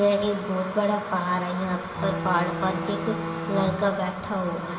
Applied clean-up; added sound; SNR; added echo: none; Bowed string instrument; 7 dB; reverberation time 2.3 s.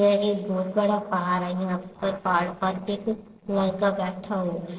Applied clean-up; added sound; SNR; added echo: neural separator model SepFormer DNS4.